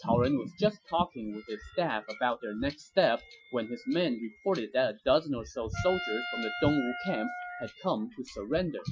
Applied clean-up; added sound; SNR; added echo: classical method Wiener filter.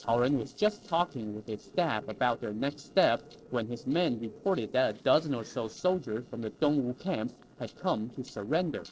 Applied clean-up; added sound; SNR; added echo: neural separator model SepFormer DNS4.